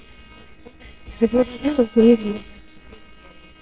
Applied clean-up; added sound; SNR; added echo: neural separator model SepFormer WHAMR!.